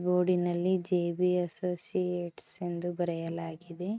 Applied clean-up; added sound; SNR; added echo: neural mask model RNNoise.